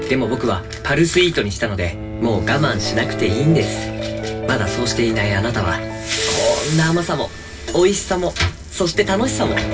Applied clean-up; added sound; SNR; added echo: none; Bowed string instrument; 10 dB; reverberation time 0.1 s.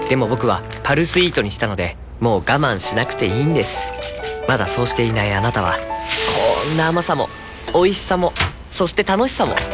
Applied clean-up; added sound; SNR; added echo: none; none; none; none.